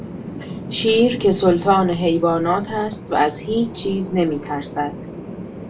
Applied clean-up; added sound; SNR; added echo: none; Bird vocalization, bird call, bird song; 12 dB; reverberation time 0.2 s.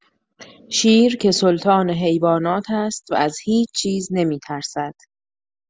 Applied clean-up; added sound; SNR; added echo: none; none; none; none.